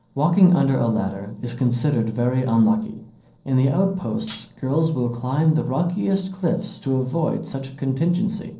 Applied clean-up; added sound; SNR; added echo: neural separator model SepFormer DNS4.